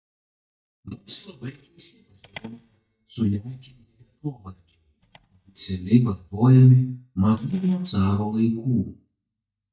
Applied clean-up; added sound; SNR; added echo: neural mask model DeepFilterNet 3.